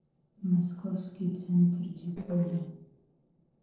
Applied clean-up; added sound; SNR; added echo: neural separator model SepFormer DNS4.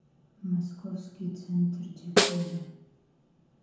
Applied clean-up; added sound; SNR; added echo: none; Snare drum; -4 dB; reverberation time 0.9 s.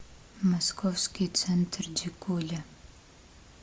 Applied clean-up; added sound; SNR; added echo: none; none; none; none.